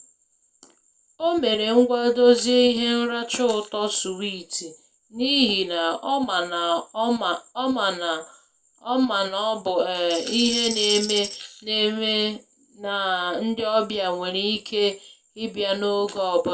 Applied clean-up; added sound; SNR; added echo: none; Tambourine; 7 dB; reverberation time 0.2 s.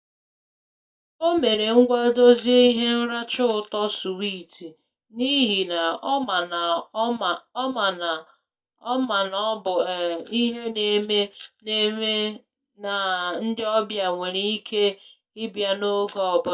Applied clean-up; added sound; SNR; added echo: neural mask model DeepFilterNet 3.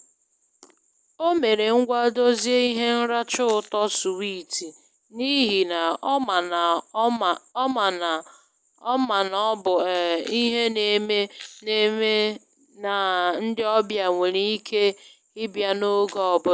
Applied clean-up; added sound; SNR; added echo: none; none; none; none.